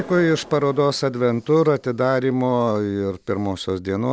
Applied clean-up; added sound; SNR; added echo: none; none; none; none.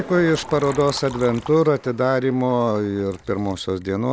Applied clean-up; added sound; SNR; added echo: none; Liquid + Thunder; 19 dB; none.